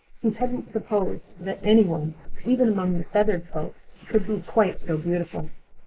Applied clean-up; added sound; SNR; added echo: neural mask model Resemble Enhance denoiser.